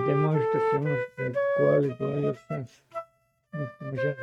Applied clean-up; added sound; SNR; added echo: neural mask model RNNoise.